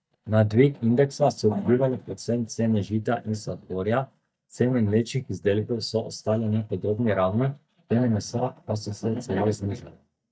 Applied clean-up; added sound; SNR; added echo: neural mask model DeepFilterNet 3.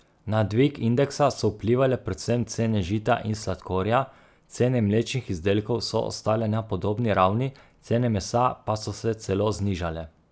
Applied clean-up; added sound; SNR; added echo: none; none; none; none.